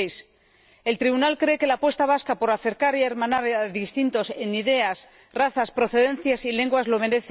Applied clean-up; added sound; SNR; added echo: none; none; none; none.